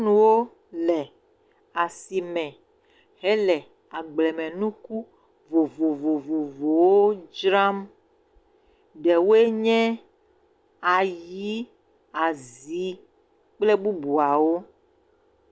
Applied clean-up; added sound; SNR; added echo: none; none; none; none.